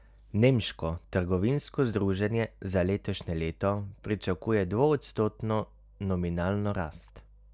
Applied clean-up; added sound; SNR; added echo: none; none; none; none.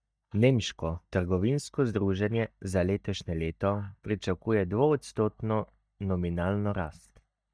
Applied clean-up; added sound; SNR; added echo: neural mask model DeepFilterNet 3.